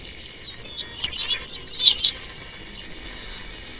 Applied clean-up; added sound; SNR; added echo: neural separator model SepFormer WHAMR!.